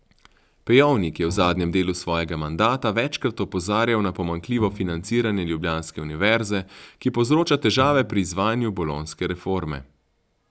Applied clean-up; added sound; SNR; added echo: none; Bowed string instrument; 17 dB; none.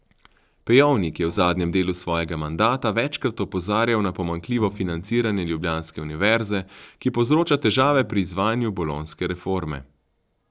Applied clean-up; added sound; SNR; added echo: neural separator model SepFormer DNS4.